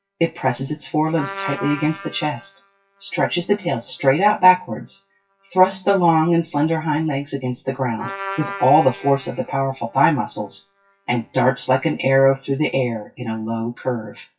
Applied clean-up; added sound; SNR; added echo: classical method WPE with log-MMSE.